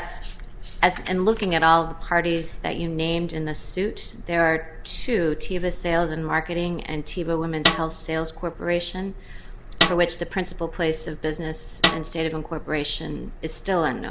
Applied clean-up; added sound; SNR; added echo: none; Snare drum; 1 dB; none.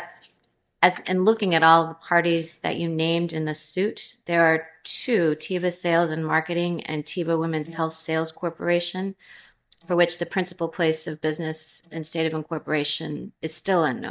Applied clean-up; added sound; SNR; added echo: neural mask model DeepFilterNet 3.